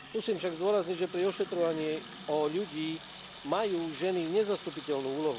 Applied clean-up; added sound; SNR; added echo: none; Sink (filling or washing) / Water tap, faucet; 11 dB; none.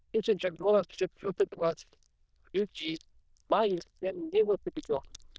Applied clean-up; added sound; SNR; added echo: neural diffusion model UNIVERSE++.